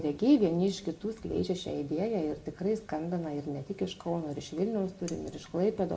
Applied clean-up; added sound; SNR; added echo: none; Cutlery, silverware; 20 dB; reverberation time 0.7 s.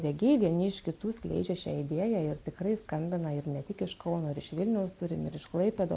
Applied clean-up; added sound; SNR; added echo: none; none; none; none.